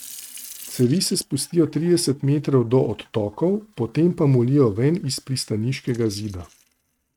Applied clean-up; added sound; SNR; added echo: neural mask model RNNoise.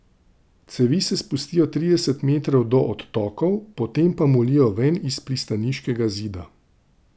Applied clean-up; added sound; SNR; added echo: none; none; none; none.